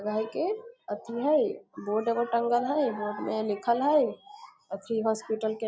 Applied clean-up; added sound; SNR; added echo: none; none; none; none.